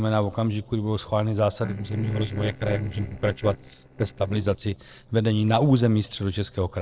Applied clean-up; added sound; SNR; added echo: neural separator model SepFormer DNS4.